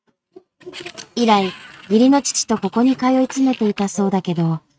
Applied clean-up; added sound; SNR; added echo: neural mask model RNNoise.